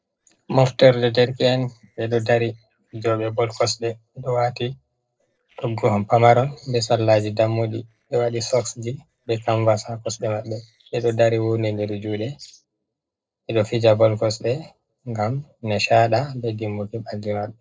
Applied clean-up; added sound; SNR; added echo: neural separator model SepFormer DNS4.